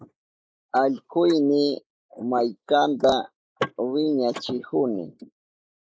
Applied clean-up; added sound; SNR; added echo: neural mask model Resemble Enhance denoiser.